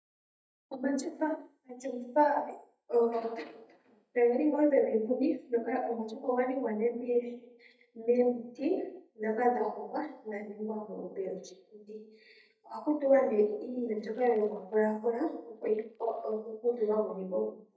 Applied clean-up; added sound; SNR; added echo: neural mask model DeepFilterNet 3.